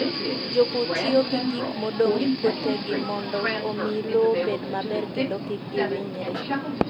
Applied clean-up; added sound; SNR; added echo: none; Subway, metro, underground; 1 dB; none.